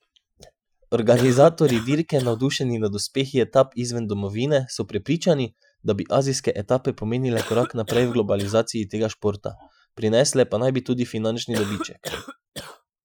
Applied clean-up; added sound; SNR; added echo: classical method Wiener filter.